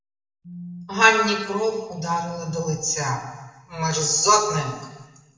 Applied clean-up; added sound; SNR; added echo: none; Telephone; 16 dB; reverberation time 1.1 s.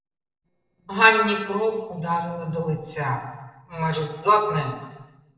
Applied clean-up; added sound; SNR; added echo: neural separator model SepFormer DNS4.